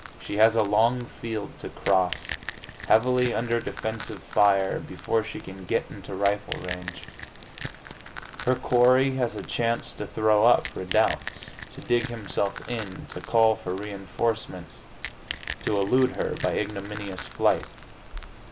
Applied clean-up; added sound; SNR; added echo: none; Crack / Crushing; 12 dB; none.